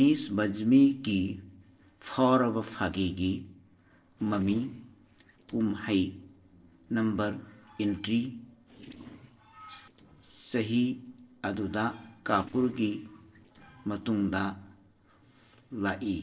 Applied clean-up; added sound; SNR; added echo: neural separator model SepFormer DNS4.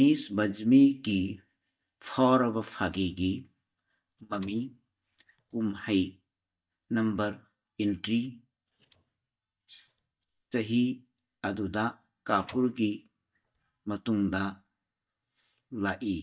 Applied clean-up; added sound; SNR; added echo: neural mask model DeepFilterNet 3.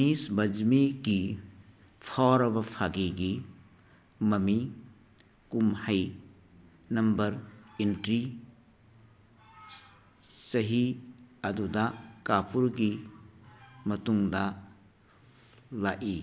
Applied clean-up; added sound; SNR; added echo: none; none; none; none.